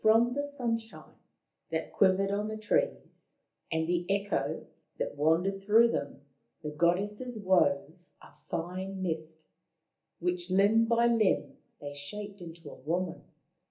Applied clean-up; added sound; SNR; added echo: none; none; none; reverberation time 0.3 s.